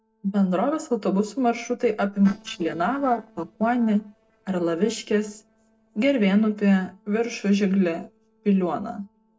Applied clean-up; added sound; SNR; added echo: neural separator model SepFormer DNS4.